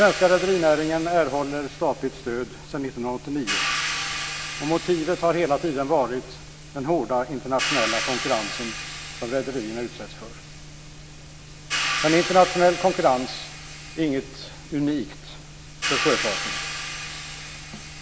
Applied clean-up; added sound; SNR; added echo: none; Hi-hat; 7 dB; none.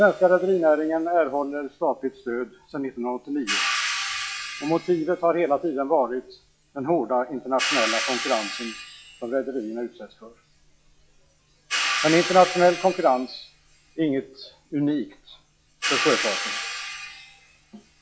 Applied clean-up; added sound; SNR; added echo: classical method log-MMSE.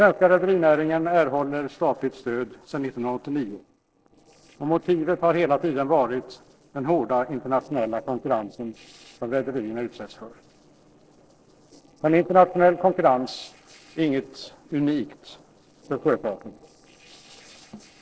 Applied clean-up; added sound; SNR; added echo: neural separator model SepFormer DNS4.